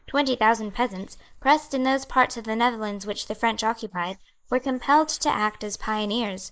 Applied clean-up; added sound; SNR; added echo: neural mask model Resemble Enhance denoiser.